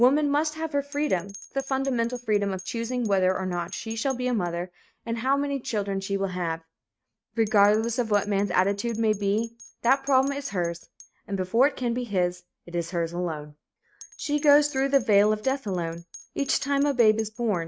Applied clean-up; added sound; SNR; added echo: neural mask model RNNoise.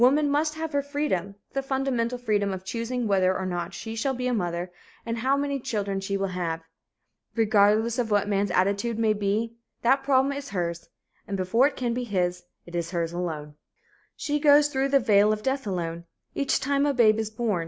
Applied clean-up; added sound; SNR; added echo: none; none; none; none.